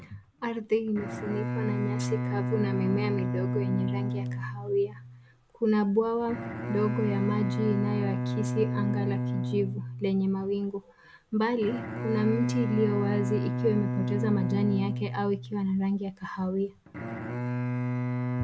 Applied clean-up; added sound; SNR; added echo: none; Bowed string instrument; 2 dB; none.